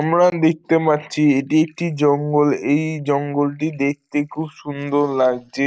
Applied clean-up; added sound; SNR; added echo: neural mask model Resemble Enhance denoiser.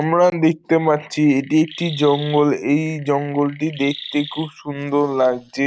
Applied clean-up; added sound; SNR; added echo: none; Chirp, tweet; 18 dB; none.